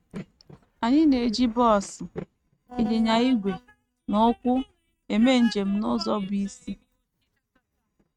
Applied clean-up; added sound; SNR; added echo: neural mask model RNNoise.